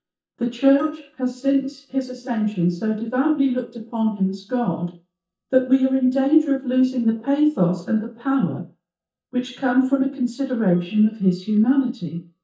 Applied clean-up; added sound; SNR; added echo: neural mask model DeepFilterNet 3.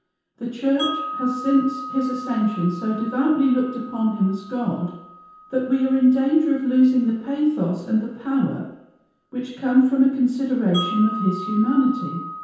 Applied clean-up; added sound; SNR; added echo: none; Wind chime; 13 dB; reverberation time 0.8 s.